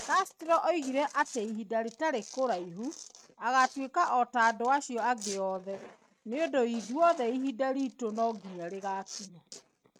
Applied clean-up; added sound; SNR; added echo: neural mask model RNNoise.